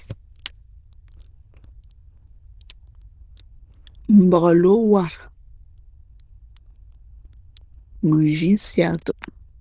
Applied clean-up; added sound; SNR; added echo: neural diffusion model UNIVERSE++.